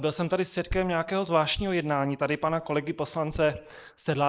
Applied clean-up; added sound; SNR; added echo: neural mask model Resemble Enhance denoiser.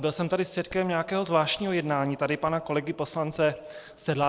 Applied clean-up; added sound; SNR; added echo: neural separator model SepFormer DNS4.